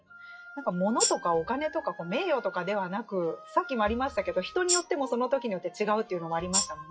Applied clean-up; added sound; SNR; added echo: classical method WPE with log-MMSE.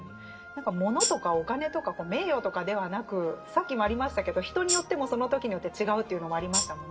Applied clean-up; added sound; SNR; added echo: none; Tambourine; -1 dB; reverberation time 1.2 s.